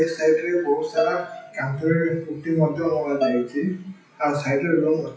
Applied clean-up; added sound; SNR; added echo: classical method WPE with log-MMSE.